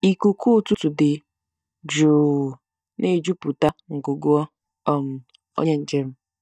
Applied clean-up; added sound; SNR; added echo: neural mask model DeepFilterNet 3.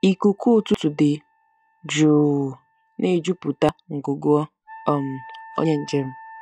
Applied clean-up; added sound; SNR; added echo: classical method log-MMSE.